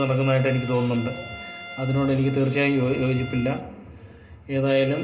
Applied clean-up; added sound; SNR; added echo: none; Bowed string instrument; 17 dB; reverberation time 0.2 s.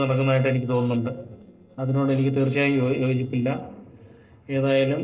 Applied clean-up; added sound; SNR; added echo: neural separator model SepFormer DNS4.